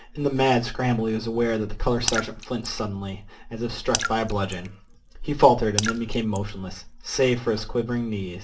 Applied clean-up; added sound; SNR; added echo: none; Raindrop / Splash, splatter; 9 dB; reverberation time 0.3 s.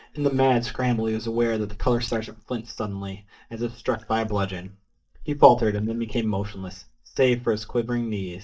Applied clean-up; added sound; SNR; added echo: neural mask model DeepFilterNet 3.